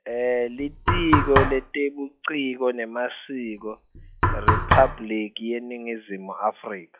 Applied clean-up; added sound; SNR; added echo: classical method log-MMSE.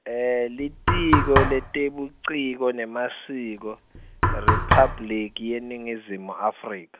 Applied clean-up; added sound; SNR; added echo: none; Knock; -1 dB; none.